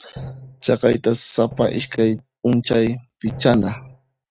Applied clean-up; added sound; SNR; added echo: neural mask model RNNoise.